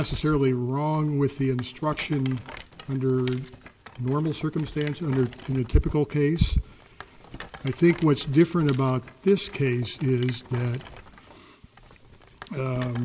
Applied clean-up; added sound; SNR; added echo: none; Rattle; 19 dB; none.